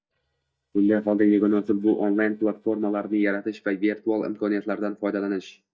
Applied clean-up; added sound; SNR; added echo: neural mask model DeepFilterNet 3.